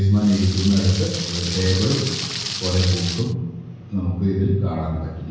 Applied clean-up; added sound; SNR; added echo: none; Rain; 8 dB; reverberation time 1.0 s.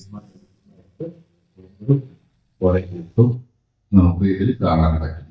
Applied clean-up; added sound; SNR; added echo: neural mask model DeepFilterNet 3.